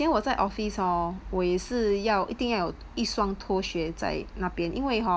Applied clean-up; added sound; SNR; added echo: none; none; none; none.